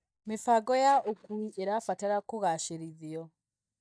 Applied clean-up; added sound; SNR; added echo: neural mask model DeepFilterNet 3.